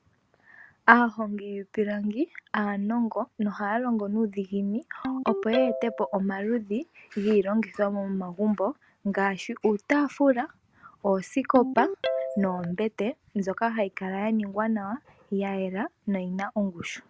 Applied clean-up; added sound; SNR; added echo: none; Ringtone; 12 dB; none.